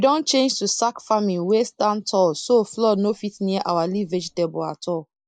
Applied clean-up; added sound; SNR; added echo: neural mask model Resemble Enhance denoiser.